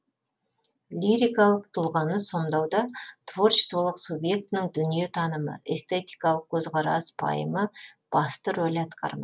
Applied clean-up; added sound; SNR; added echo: none; none; none; none.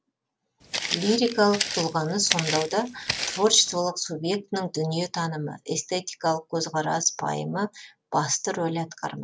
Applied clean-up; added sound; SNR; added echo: none; Walk, footsteps; 5 dB; none.